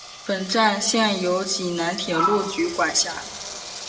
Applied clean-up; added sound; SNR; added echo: none; Engine; 14 dB; reverberation time 1.3 s.